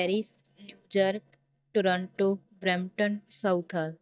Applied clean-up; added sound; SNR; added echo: neural mask model DeepFilterNet 3.